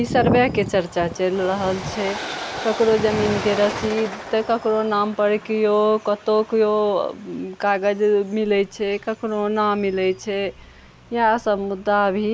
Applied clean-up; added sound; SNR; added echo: none; Train; 14 dB; none.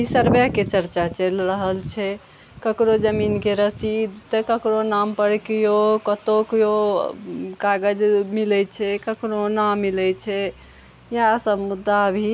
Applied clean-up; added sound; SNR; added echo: none; none; none; none.